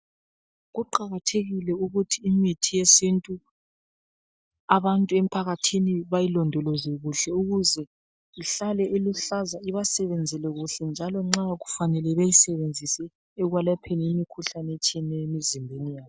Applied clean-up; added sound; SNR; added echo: none; none; none; none.